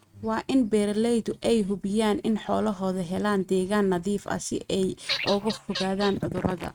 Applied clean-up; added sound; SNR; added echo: neural mask model RNNoise.